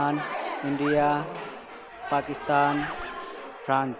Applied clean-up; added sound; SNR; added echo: none; Zipper (clothing); 15 dB; none.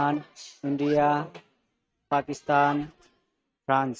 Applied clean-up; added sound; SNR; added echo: neural mask model RNNoise.